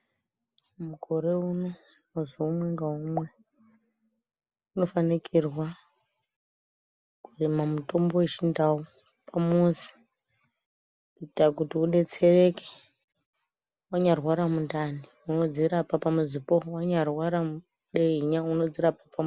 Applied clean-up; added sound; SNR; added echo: none; none; none; none.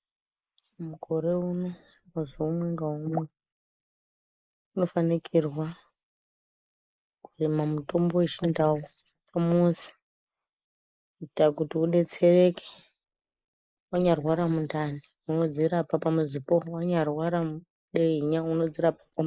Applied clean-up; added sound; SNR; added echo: neural mask model Resemble Enhance denoiser.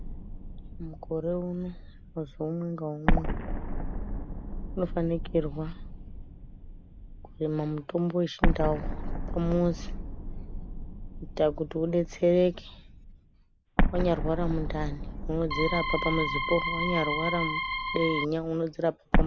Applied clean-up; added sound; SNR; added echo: none; Organ + Explosion; 0 dB; none.